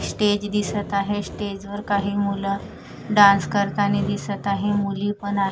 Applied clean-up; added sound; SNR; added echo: none; Sawing; 14 dB; none.